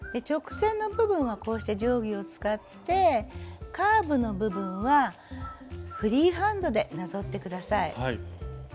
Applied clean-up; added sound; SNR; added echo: none; none; none; none.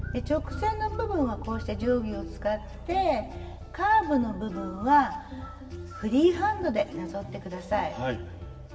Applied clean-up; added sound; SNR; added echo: none; Bass guitar; 13 dB; reverberation time 1.3 s.